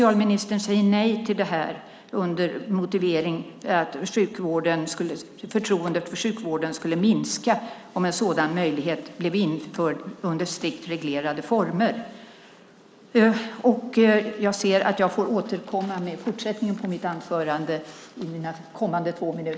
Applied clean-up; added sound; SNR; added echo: none; none; none; none.